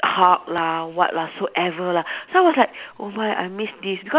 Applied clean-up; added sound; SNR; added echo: none; none; none; none.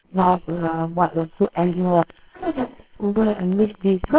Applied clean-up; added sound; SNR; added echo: neural separator model SepFormer WHAMR!.